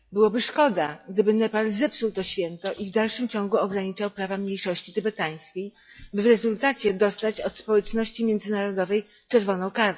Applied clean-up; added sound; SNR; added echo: classical method log-MMSE.